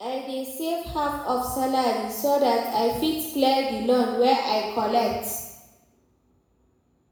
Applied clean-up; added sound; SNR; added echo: none; none; none; reverberation time 1.0 s.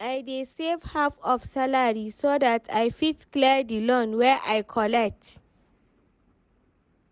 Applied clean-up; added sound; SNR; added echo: none; none; none; none.